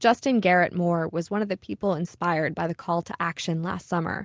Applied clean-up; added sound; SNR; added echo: none; none; none; none.